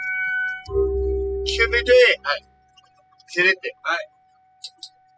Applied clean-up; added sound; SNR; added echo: classical method spectral subtraction.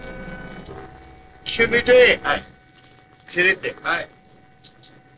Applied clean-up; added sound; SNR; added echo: neural separator model SepFormer DNS4.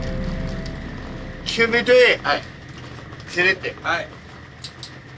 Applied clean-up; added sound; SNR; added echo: none; none; none; none.